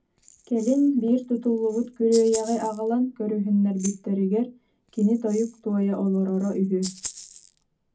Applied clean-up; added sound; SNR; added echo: none; Rattle (instrument); 19 dB; reverberation time 0.3 s.